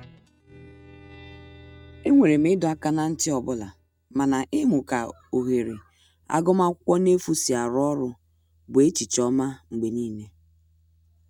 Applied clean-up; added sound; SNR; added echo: neural mask model RNNoise.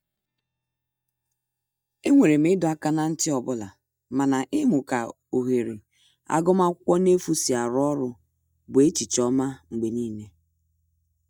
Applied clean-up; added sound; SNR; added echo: neural mask model DeepFilterNet 3.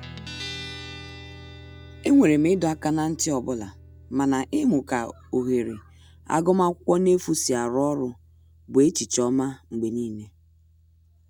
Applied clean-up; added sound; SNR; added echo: none; Guitar; 19 dB; none.